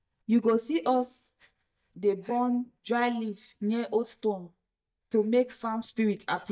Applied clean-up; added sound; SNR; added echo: neural mask model DeepFilterNet 3.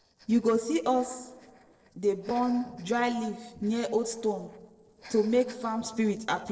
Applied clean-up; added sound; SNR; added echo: neural separator model SepFormer DNS4.